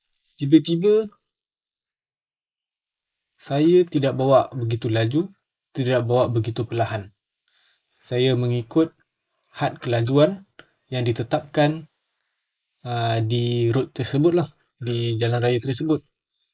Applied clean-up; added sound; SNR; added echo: neural mask model Resemble Enhance denoiser.